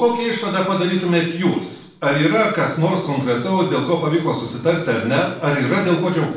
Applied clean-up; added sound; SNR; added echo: none; none; none; reverberation time 0.7 s.